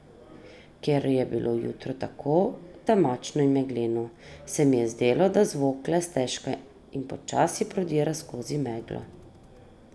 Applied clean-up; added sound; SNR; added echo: none; none; none; none.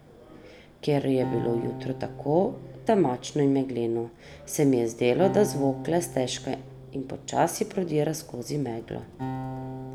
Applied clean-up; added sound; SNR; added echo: none; Acoustic guitar; 12 dB; none.